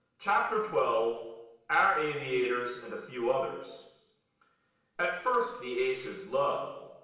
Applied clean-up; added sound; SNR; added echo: none; none; none; reverberation time 1.1 s.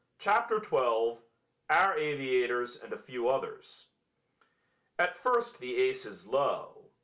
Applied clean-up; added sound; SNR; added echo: none; none; none; none.